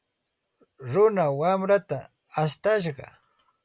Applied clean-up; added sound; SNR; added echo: none; none; none; none.